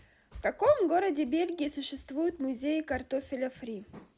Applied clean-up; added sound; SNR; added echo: none; none; none; none.